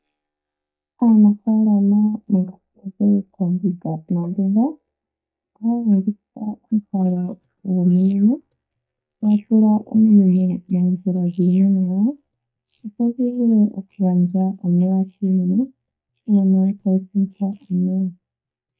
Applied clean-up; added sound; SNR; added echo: neural mask model DeepFilterNet 3.